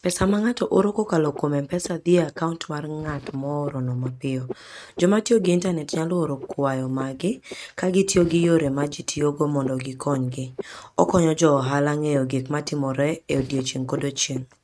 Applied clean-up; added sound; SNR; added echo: neural mask model RNNoise.